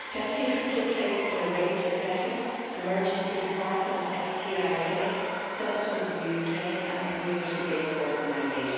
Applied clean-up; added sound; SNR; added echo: none; Domestic sounds, home sounds; 7 dB; reverberation time 2.1 s.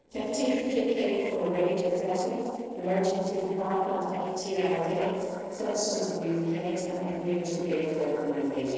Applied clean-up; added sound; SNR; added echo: neural separator model SepFormer DNS4.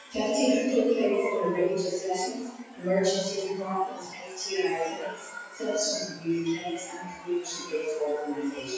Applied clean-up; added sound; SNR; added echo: classical method WPE with log-MMSE.